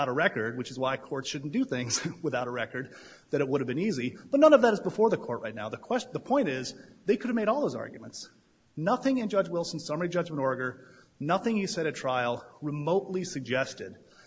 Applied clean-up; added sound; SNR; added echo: none; none; none; none.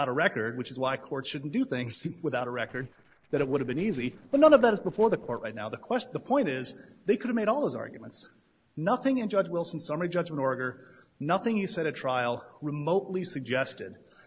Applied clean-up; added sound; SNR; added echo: neural separator model SepFormer DNS4.